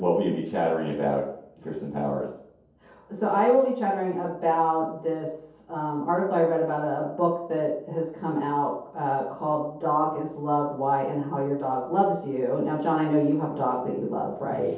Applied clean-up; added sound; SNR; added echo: none; none; none; reverberation time 0.7 s.